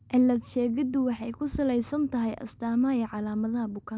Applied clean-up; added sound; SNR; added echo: none; none; none; none.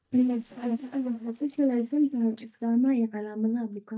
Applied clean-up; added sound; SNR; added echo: neural mask model DeepFilterNet 3.